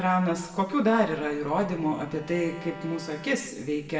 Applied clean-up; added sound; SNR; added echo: none; Bowed string instrument; 20 dB; reverberation time 0.9 s.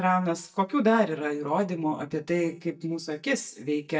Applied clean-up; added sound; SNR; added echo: neural mask model DeepFilterNet 3.